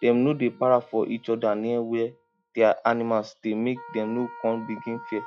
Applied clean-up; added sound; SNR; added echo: classical method log-MMSE.